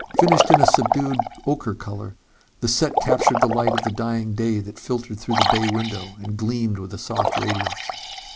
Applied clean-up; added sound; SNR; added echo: none; Liquid; -1 dB; none.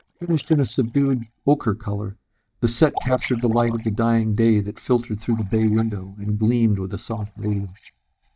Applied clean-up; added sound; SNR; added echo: neural mask model DeepFilterNet 3.